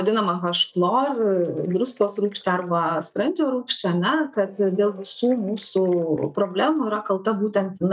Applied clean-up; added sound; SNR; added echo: neural mask model DeepFilterNet 3.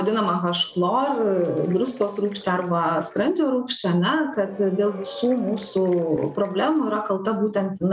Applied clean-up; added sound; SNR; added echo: none; Applause / Crowd / Cheering; 19 dB; none.